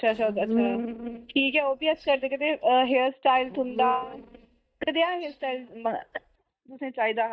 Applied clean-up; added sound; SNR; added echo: neural mask model DeepFilterNet 3.